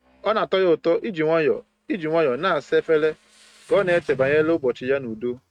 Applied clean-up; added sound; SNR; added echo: neural mask model RNNoise.